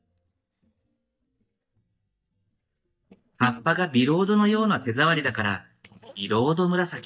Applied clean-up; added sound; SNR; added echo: neural mask model DeepFilterNet 3.